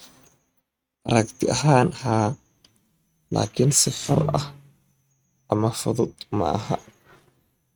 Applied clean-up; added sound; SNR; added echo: neural mask model RNNoise.